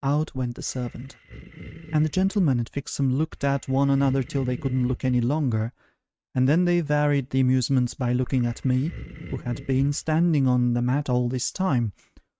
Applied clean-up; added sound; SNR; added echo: neural mask model RNNoise.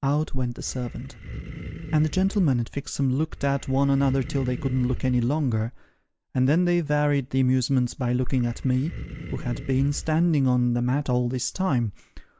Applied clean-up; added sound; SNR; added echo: none; Animal; 13 dB; none.